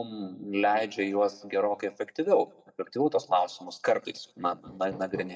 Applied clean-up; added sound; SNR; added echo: neural mask model DeepFilterNet 3.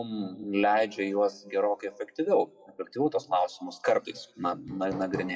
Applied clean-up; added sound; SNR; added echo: classical method WPE with log-MMSE.